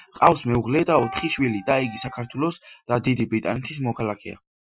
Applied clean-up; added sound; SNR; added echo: classical method Wiener filter.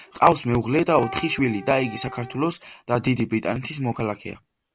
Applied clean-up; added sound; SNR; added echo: none; Wind instrument, woodwind instrument; 16 dB; none.